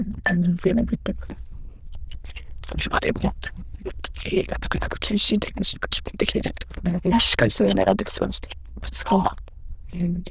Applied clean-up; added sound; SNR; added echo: neural diffusion model UNIVERSE++.